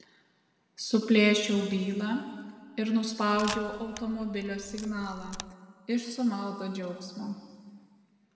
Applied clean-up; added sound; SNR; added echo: none; Camera; 13 dB; reverberation time 1.8 s.